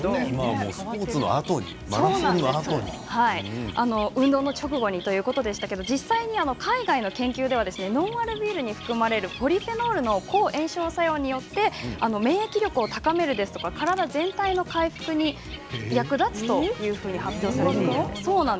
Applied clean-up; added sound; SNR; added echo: none; Bird; 18 dB; none.